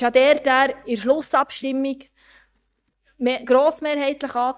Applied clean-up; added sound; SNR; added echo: neural mask model DeepFilterNet 3.